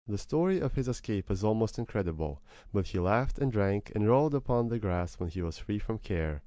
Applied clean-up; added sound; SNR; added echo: none; none; none; none.